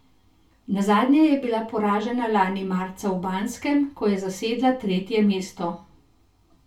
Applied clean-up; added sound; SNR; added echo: none; none; none; reverberation time 0.2 s.